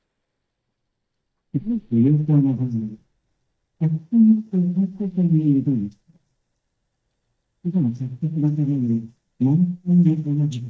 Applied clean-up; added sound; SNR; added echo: neural mask model DeepFilterNet 3.